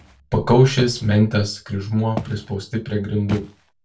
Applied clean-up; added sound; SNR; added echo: none; Walk, footsteps; 16 dB; reverberation time 0.2 s.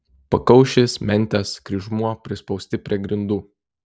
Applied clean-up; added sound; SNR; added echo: none; none; none; none.